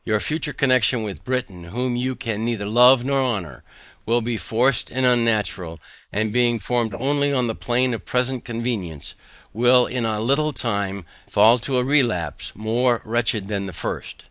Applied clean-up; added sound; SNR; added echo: neural mask model Resemble Enhance denoiser.